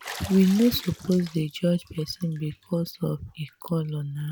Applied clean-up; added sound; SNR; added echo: none; Bathtub (filling or washing); 19 dB; none.